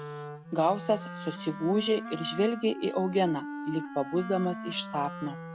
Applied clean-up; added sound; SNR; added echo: none; Wind instrument, woodwind instrument; 10 dB; none.